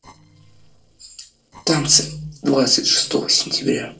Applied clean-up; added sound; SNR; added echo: neural separator model SepFormer DNS4.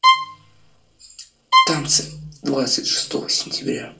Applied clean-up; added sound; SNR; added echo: none; Bowed string instrument; -4 dB; reverberation time 0.2 s.